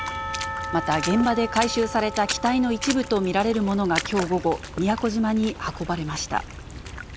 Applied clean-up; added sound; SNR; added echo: none; Church bell / Percussion + Water / Splash, splatter; 9 dB; none.